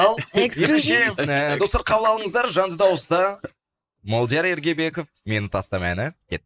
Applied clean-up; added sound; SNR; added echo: neural mask model Resemble Enhance denoiser.